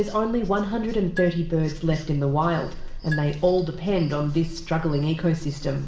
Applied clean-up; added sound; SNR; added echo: none; Marimba, xylophone; 18 dB; reverberation time 0.9 s.